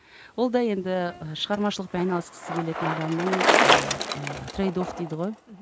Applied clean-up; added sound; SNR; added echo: none; Bicycle; -1 dB; none.